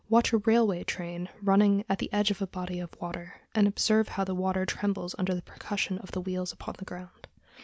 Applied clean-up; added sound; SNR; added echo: none; none; none; none.